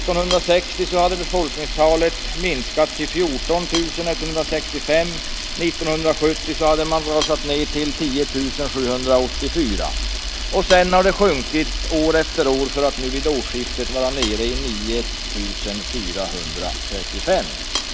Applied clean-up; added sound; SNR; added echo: none; Camera; 5 dB; none.